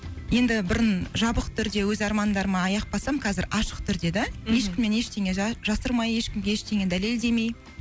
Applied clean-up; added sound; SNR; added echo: none; none; none; none.